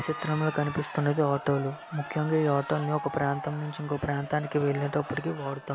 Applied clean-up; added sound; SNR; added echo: none; Crowd; 12 dB; none.